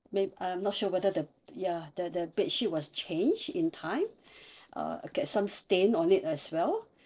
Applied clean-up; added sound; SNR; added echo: neural separator model SepFormer DNS4.